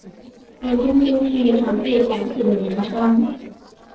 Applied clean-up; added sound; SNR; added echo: neural separator model SepFormer DNS4.